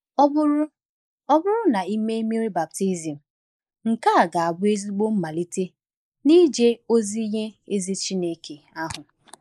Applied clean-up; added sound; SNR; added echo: neural mask model Resemble Enhance denoiser.